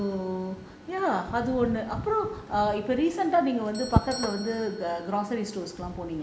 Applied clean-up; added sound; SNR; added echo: none; Doorbell; 20 dB; none.